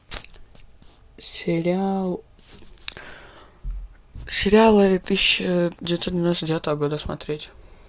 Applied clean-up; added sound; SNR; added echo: none; none; none; none.